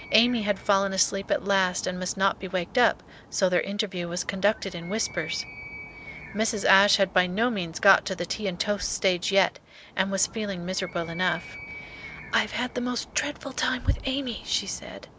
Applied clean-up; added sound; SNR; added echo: none; Animal; 18 dB; none.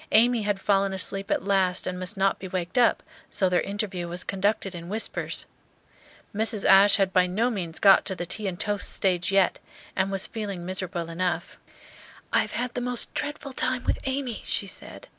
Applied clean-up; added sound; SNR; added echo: none; none; none; none.